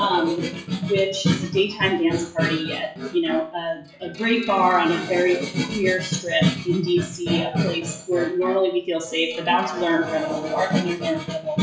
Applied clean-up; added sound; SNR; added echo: classical method WPE with log-MMSE.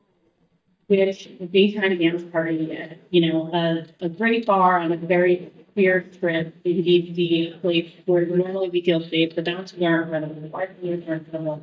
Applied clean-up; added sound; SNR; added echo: neural mask model DeepFilterNet 3.